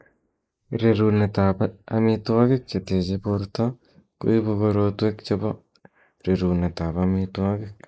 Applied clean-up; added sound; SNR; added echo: neural mask model Resemble Enhance denoiser.